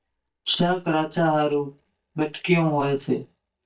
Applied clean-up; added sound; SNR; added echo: neural mask model DeepFilterNet 3.